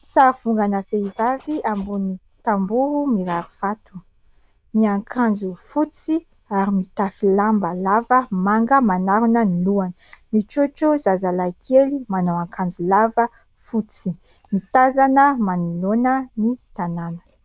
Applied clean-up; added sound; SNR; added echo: neural diffusion model UNIVERSE++.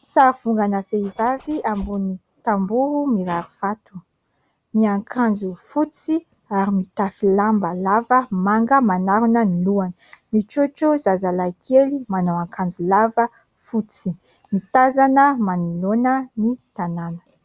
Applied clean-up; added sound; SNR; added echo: none; Zipper (clothing); 19 dB; none.